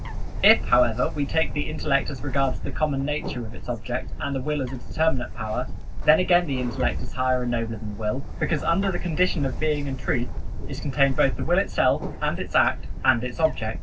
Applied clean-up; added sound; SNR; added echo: none; Bird; 2 dB; reverberation time 0.4 s.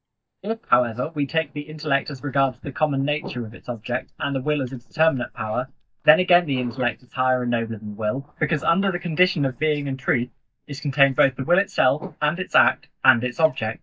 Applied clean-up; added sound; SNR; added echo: neural mask model DeepFilterNet 3.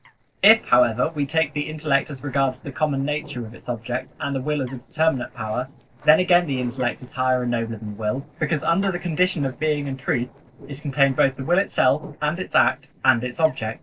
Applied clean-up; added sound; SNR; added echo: neural separator model SepFormer DNS4.